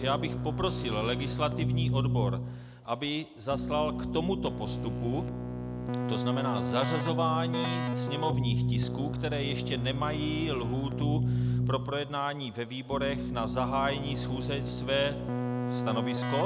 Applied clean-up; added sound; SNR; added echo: none; Keyboard (musical); -1 dB; none.